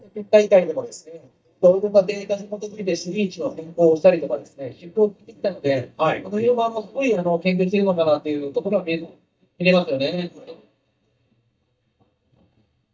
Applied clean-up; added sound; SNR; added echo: neural mask model DeepFilterNet 3.